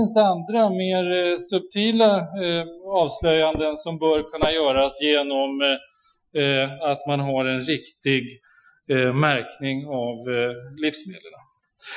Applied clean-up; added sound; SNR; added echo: classical method Wiener filter.